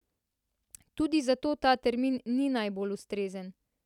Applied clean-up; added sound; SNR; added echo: none; none; none; none.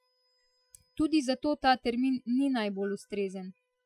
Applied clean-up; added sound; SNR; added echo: classical method Wiener filter.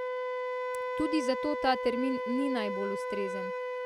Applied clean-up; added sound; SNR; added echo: none; Wind instrument, woodwind instrument; 1 dB; none.